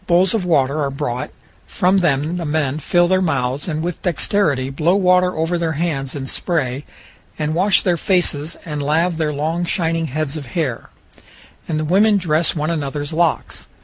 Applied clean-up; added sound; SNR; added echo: none; none; none; none.